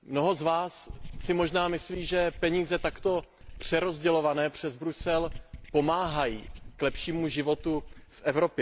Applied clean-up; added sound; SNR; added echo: none; Writing; 13 dB; none.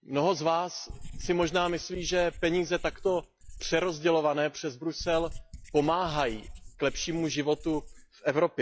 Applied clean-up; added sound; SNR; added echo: classical method log-MMSE.